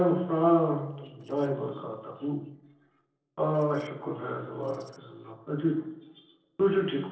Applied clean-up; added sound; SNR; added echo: neural separator model SepFormer DNS4.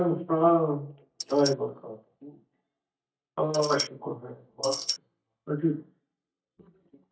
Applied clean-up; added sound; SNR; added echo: neural mask model DeepFilterNet 3.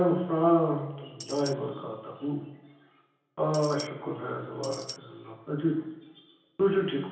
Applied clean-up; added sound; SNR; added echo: none; Tambourine; 11 dB; reverberation time 0.9 s.